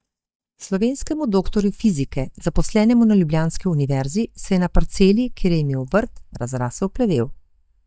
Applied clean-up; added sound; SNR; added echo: neural mask model DeepFilterNet 3.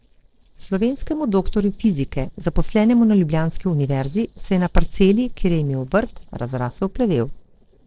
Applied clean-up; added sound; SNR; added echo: neural separator model SepFormer DNS4.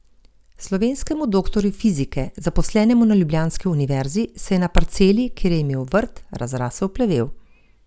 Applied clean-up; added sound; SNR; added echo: none; none; none; none.